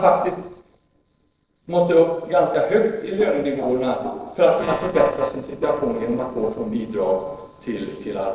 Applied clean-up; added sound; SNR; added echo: neural separator model SepFormer DNS4.